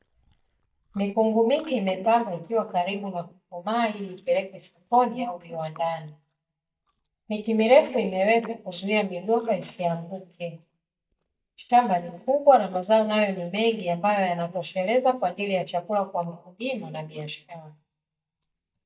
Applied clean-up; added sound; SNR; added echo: neural mask model DeepFilterNet 3.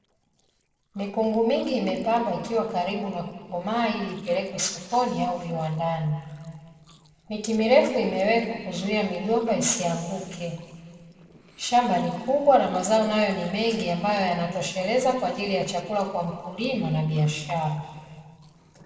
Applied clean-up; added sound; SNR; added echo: neural separator model SepFormer DNS4.